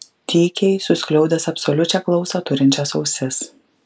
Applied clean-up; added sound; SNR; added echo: none; none; none; none.